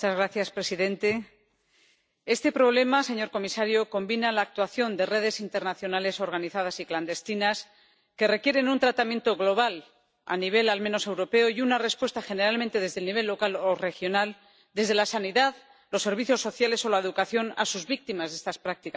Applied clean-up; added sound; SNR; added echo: none; none; none; none.